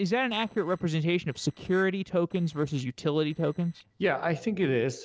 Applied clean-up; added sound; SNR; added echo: neural separator model SepFormer DNS4.